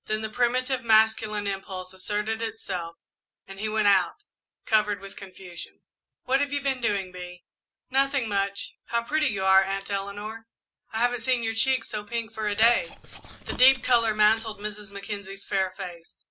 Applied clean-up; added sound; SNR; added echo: none; Chewing, mastication; 13 dB; none.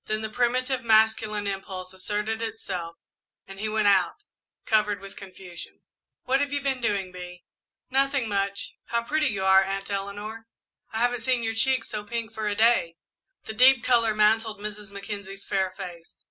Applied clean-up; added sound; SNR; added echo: none; none; none; none.